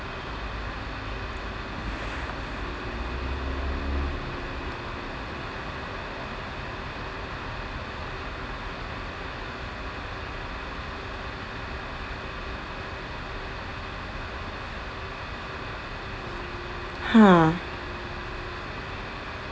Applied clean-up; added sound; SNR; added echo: none; Wind instrument, woodwind instrument; 17 dB; none.